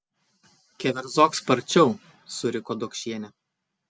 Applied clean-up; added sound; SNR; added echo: none; none; none; none.